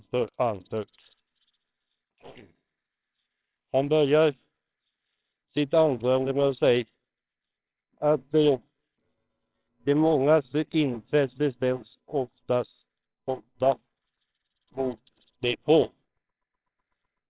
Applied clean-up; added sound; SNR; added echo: neural separator model SepFormer WHAMR!.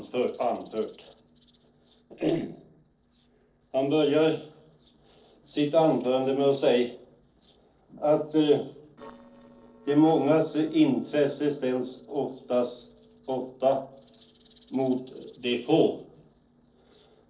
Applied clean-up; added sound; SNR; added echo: neural separator model SepFormer DNS4.